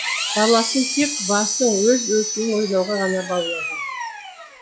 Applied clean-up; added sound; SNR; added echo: classical method log-MMSE.